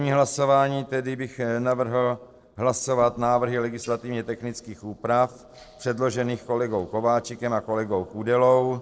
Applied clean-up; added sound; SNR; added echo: neural separator model SepFormer DNS4.